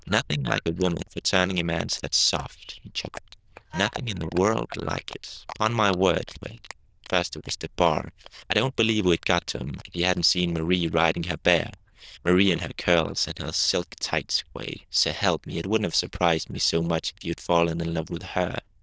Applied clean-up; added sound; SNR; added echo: neural diffusion model UNIVERSE++.